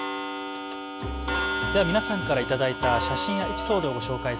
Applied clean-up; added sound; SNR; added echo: none; Clock; 3 dB; none.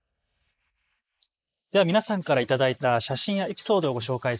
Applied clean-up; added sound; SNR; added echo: neural mask model Resemble Enhance denoiser.